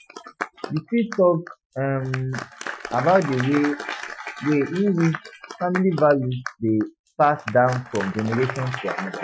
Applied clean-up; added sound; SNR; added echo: classical method Wiener filter.